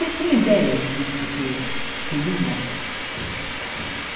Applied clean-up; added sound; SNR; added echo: none; Sawing; 0 dB; reverberation time 0.9 s.